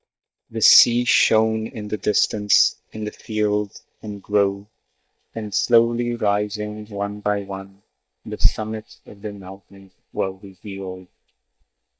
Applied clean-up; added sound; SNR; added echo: neural mask model DeepFilterNet 3.